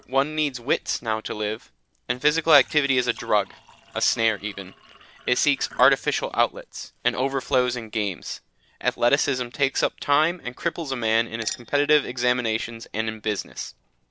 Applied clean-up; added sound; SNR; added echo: neural separator model SepFormer DNS4.